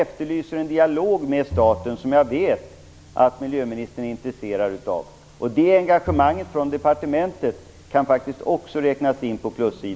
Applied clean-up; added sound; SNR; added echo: none; Bowed string instrument; 16 dB; none.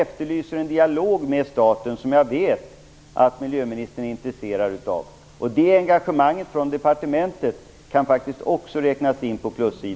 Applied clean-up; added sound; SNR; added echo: none; none; none; none.